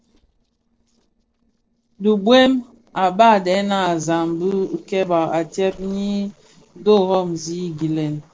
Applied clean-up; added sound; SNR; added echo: neural separator model SepFormer DNS4.